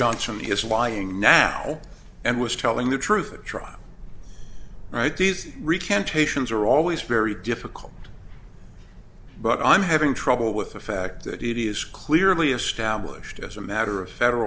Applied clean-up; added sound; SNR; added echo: none; none; none; none.